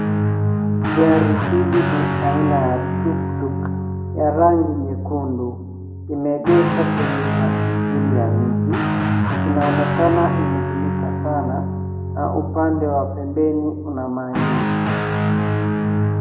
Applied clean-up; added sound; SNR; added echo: none; Guitar; -2 dB; reverberation time 1.5 s.